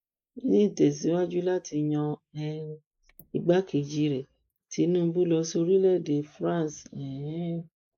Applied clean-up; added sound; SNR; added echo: neural mask model Resemble Enhance denoiser.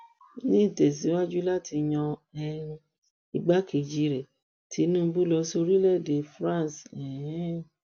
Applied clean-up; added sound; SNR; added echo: none; none; none; none.